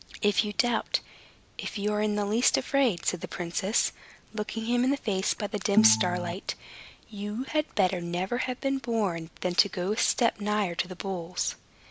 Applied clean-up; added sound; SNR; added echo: none; Organ; 1 dB; none.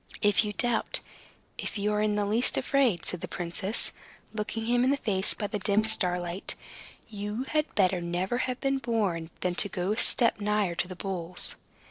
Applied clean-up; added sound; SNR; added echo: neural separator model SepFormer DNS4.